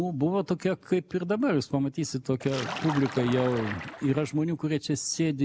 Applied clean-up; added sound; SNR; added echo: none; Splash, splatter; 10 dB; none.